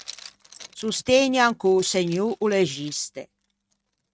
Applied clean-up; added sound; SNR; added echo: neural mask model RNNoise.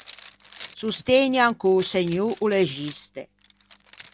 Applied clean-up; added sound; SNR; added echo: none; Zipper (clothing); 18 dB; none.